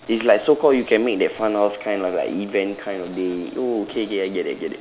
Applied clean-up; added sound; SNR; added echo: none; none; none; none.